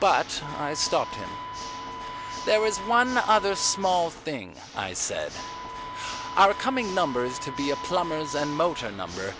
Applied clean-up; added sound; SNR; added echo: none; Wind instrument, woodwind instrument + Water / Mechanisms; 10 dB; none.